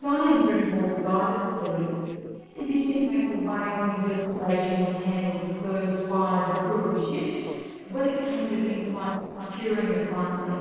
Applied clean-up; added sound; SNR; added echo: neural separator model SepFormer DNS4.